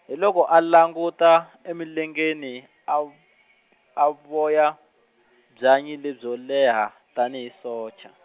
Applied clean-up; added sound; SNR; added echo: none; none; none; none.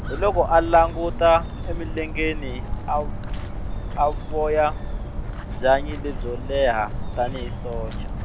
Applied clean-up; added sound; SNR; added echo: none; Walk, footsteps; 4 dB; none.